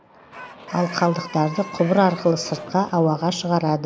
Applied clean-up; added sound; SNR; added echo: none; Aircraft + Chicken, rooster; 16 dB; none.